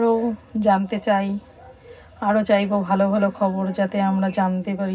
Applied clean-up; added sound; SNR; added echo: none; none; none; reverberation time 0.4 s.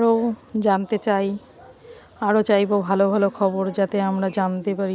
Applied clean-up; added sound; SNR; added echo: none; none; none; none.